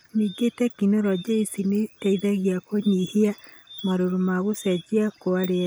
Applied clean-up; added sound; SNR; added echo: none; none; none; none.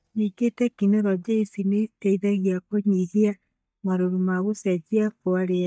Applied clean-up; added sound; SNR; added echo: neural mask model DeepFilterNet 3.